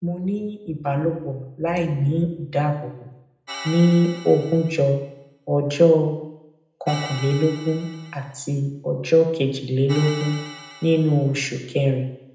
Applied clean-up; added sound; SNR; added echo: none; Organ; 17 dB; reverberation time 0.8 s.